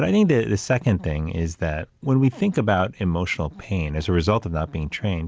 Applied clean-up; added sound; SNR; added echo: none; none; none; none.